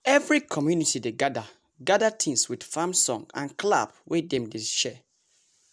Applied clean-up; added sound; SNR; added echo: none; none; none; none.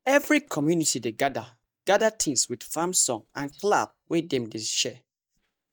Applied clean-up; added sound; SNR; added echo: neural mask model DeepFilterNet 3.